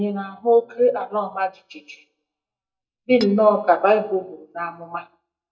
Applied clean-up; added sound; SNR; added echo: neural mask model DeepFilterNet 3.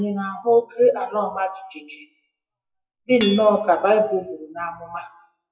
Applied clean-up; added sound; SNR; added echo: classical method WPE with log-MMSE.